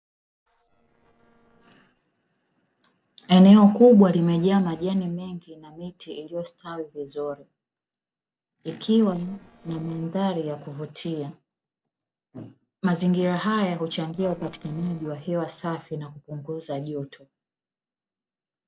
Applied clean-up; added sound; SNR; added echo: neural separator model SepFormer DNS4.